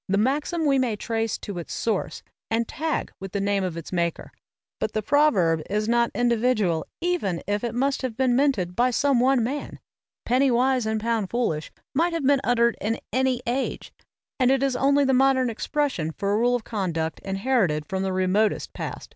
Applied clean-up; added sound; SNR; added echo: none; none; none; none.